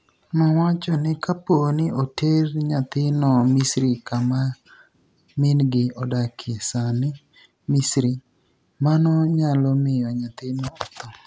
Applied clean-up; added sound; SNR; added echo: none; none; none; none.